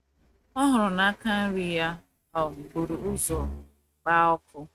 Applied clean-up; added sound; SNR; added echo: neural mask model RNNoise.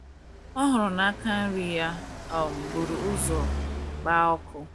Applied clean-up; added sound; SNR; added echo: none; Car passing by; 7 dB; none.